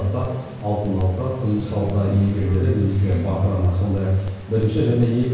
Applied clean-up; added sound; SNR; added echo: none; Crackle; 18 dB; reverberation time 1.0 s.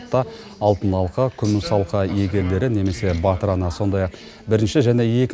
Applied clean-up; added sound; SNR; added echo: none; none; none; none.